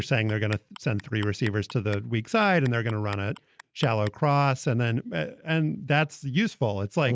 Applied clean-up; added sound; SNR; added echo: neural mask model RNNoise.